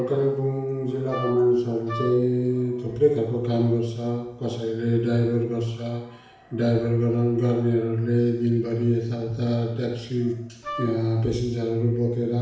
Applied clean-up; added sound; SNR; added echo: none; Wind instrument, woodwind instrument; 11 dB; reverberation time 0.6 s.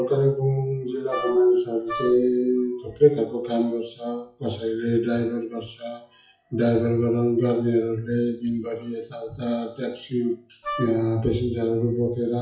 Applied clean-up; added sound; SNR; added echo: classical method WPE with log-MMSE.